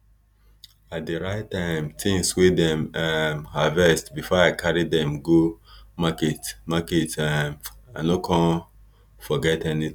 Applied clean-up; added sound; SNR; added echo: none; none; none; none.